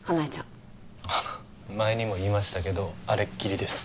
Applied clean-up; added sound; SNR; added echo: none; none; none; none.